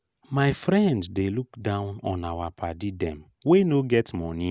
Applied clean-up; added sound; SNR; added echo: none; none; none; none.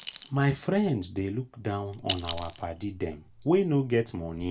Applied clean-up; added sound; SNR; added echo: none; Chink, clink; -2 dB; reverberation time 0.2 s.